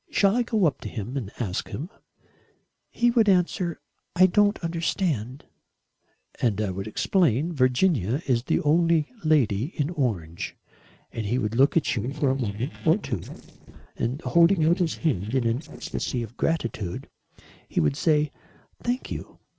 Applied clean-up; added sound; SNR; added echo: neural separator model SepFormer DNS4.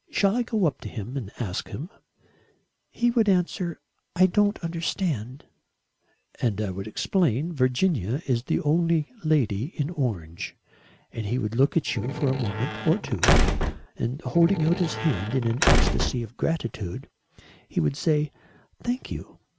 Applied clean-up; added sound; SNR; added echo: none; Squeak / Slam / Wood; -1 dB; none.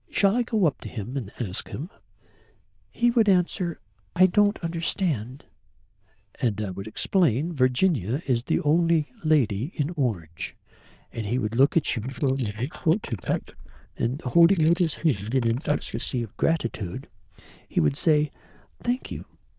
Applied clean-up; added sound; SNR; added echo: neural diffusion model UNIVERSE++.